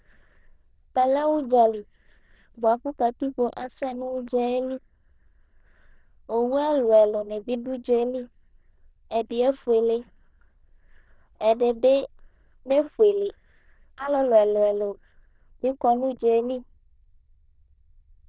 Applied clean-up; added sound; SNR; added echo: neural diffusion model UNIVERSE++.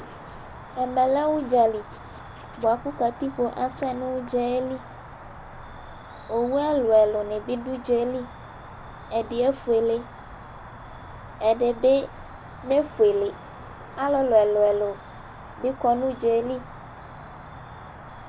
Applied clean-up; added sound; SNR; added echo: none; Cricket; 16 dB; none.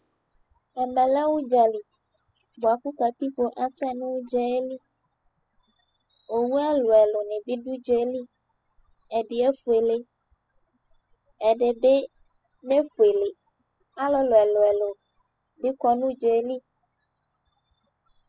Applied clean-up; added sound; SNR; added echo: classical method spectral subtraction.